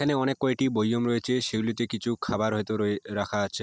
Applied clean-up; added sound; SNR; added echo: none; none; none; none.